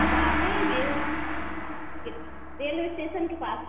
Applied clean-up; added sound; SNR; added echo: none; Gong; -4 dB; reverberation time 1.1 s.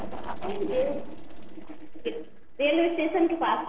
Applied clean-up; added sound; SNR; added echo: neural separator model SepFormer DNS4.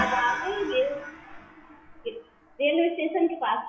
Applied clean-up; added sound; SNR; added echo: classical method WPE with log-MMSE.